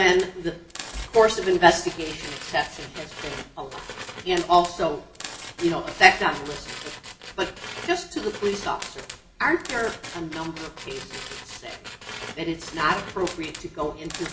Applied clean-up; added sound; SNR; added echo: none; Tools; 14 dB; reverberation time 0.5 s.